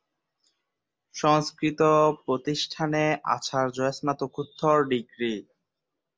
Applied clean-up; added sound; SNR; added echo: none; none; none; none.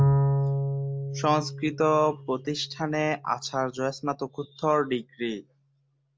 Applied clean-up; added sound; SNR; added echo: none; Bowed string instrument; 2 dB; none.